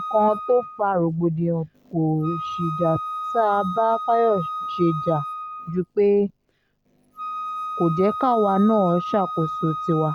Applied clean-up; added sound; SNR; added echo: none; Wind instrument, woodwind instrument; 8 dB; none.